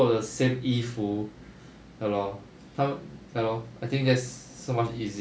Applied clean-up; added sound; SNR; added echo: none; none; none; none.